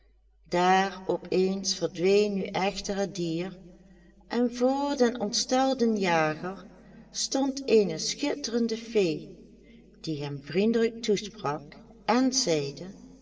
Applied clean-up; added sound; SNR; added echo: none; none; none; reverberation time 2.2 s.